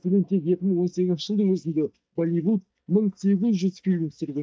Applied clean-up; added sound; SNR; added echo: neural mask model DeepFilterNet 3.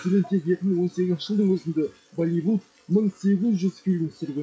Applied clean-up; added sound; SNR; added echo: classical method WPE with log-MMSE.